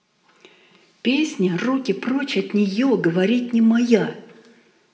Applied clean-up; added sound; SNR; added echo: none; none; none; reverberation time 0.8 s.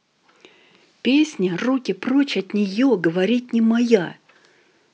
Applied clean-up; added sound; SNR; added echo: none; none; none; none.